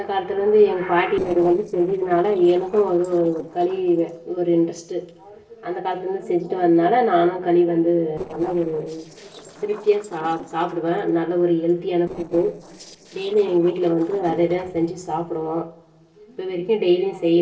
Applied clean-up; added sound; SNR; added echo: neural separator model SepFormer DNS4.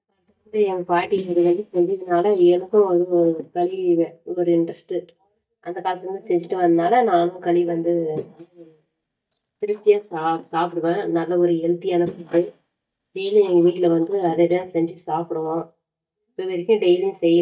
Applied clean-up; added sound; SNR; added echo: neural mask model DeepFilterNet 3.